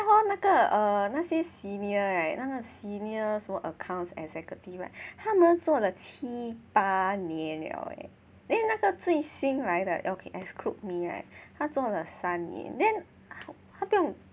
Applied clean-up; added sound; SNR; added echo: none; none; none; none.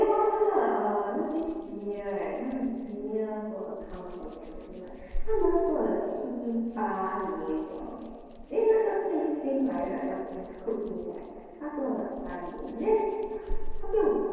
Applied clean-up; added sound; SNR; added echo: neural separator model SepFormer DNS4.